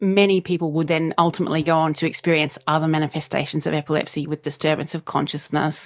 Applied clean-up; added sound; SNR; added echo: neural mask model DeepFilterNet 3.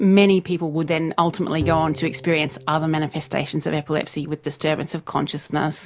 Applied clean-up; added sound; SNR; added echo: none; Bowed string instrument; 15 dB; none.